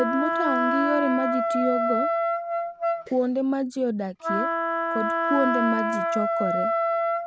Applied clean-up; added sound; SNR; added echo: none; Wind instrument, woodwind instrument; -2 dB; none.